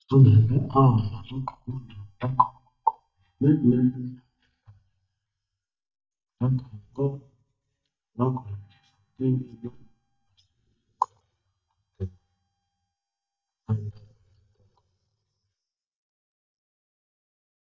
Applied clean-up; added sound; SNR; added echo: neural mask model DeepFilterNet 3.